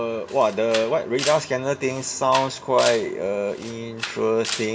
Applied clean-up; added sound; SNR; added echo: none; Camera; 12 dB; reverberation time 1.2 s.